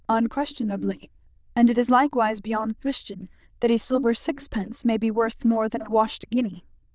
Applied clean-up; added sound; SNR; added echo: neural diffusion model UNIVERSE++.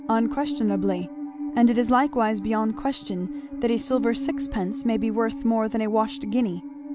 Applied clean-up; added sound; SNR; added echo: none; Musical instrument; 9 dB; none.